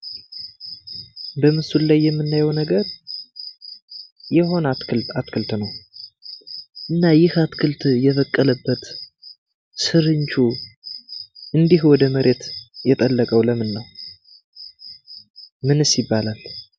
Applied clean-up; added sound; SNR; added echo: none; none; none; none.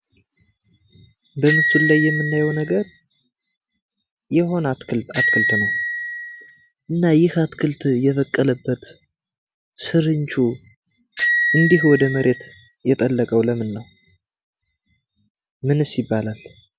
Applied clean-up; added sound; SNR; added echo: none; Bicycle bell; 1 dB; none.